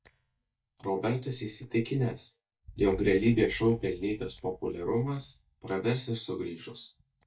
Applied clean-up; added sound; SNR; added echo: neural mask model DeepFilterNet 3.